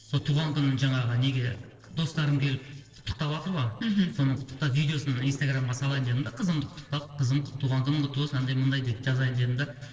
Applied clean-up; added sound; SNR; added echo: neural separator model SepFormer DNS4.